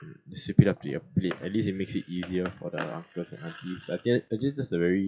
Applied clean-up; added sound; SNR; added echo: classical method WPE with log-MMSE.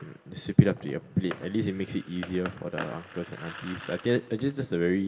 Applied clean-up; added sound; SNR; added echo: none; Fireworks; 16 dB; reverberation time 2.4 s.